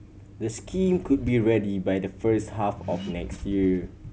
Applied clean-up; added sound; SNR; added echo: none; Accelerating, revving, vroom; 14 dB; none.